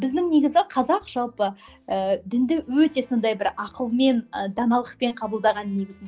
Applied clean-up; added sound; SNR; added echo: none; none; none; none.